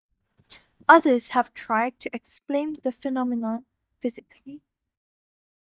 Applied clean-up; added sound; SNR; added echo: neural mask model DeepFilterNet 3.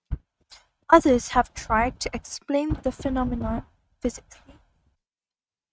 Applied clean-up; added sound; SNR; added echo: neural mask model RNNoise.